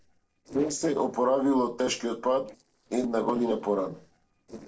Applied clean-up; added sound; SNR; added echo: neural separator model SepFormer DNS4.